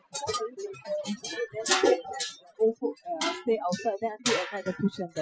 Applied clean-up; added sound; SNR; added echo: classical method Wiener filter.